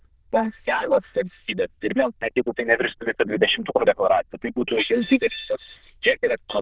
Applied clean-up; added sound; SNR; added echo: neural diffusion model UNIVERSE++.